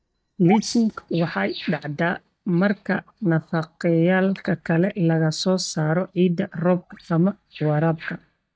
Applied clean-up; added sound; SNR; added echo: neural mask model DeepFilterNet 3.